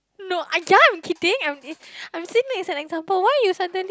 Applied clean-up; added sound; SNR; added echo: none; none; none; none.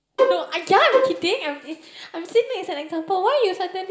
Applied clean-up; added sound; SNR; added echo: none; Bowed string instrument; -1 dB; reverberation time 2.0 s.